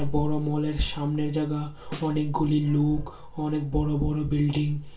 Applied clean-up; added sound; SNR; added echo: none; Snare drum; 17 dB; reverberation time 0.3 s.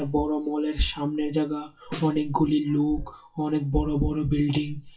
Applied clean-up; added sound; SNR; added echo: classical method WPE with log-MMSE.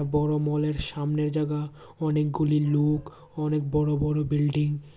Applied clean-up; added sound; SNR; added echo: none; none; none; none.